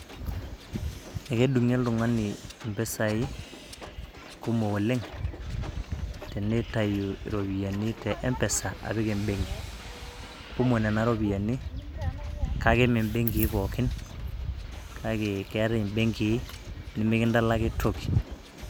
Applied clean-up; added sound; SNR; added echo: none; Hiss + Wind; 18 dB; none.